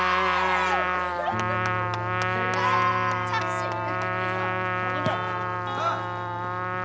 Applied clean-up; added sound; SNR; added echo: none; Trumpet; -2 dB; none.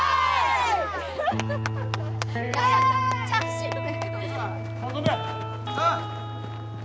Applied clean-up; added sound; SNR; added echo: none; none; none; none.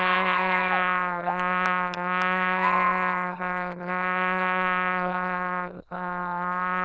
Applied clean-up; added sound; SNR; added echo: neural diffusion model UNIVERSE++.